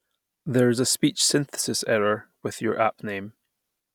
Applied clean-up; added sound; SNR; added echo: none; none; none; none.